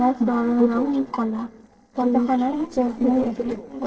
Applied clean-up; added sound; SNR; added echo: neural separator model SepFormer DNS4.